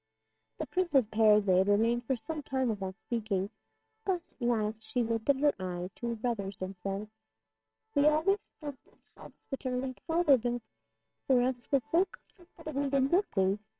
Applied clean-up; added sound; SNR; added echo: neural separator model SepFormer WHAMR!.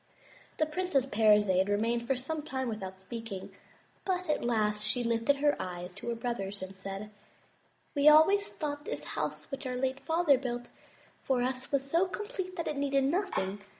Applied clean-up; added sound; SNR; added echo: none; none; none; none.